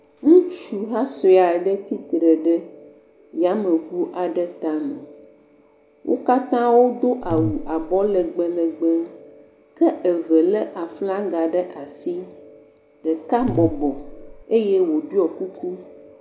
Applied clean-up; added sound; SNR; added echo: none; Buzz; 9 dB; none.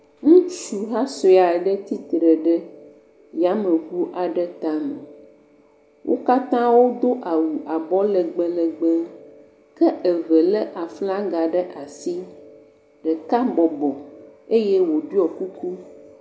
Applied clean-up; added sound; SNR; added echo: none; none; none; none.